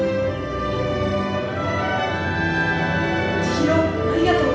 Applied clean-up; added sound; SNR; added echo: none; Trumpet; 13 dB; reverberation time 0.9 s.